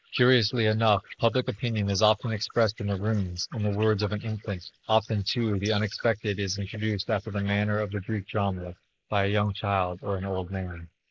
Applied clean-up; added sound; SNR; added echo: neural mask model Resemble Enhance denoiser.